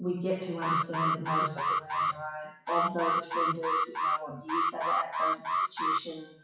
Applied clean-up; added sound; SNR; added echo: classical method WPE with log-MMSE.